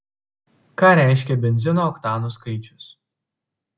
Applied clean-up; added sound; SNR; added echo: none; none; none; none.